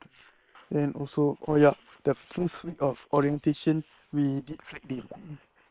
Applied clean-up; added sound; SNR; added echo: neural separator model SepFormer WHAM!.